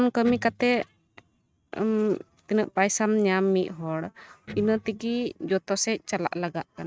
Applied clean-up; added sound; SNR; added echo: neural mask model RNNoise.